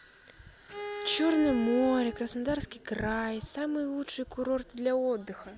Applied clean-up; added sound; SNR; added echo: none; Bowed string instrument; 11 dB; none.